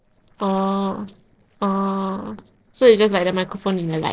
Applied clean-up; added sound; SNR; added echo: neural separator model SepFormer DNS4.